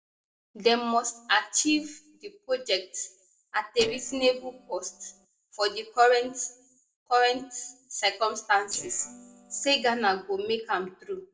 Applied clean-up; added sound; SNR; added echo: neural separator model SepFormer DNS4.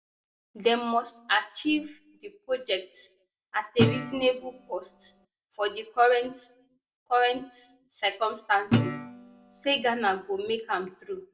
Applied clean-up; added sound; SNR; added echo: none; Guitar; 1 dB; reverberation time 0.3 s.